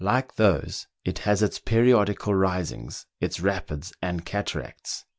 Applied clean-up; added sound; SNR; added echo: none; none; none; none.